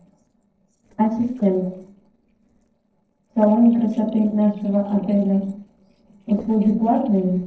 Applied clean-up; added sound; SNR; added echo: neural separator model SepFormer DNS4.